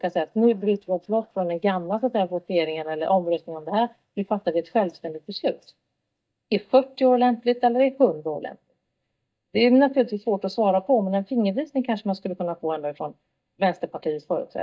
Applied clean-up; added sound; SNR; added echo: neural mask model DeepFilterNet 3.